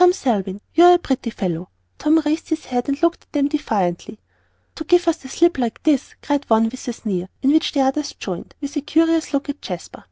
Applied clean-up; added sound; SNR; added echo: none; none; none; none.